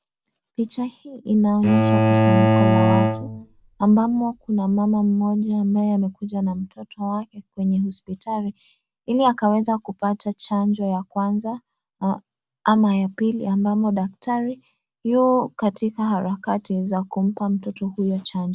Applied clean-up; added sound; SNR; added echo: none; Bowed string instrument; -2 dB; none.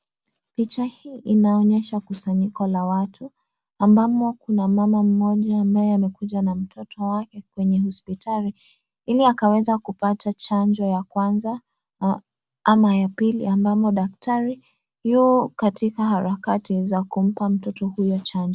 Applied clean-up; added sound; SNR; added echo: none; none; none; none.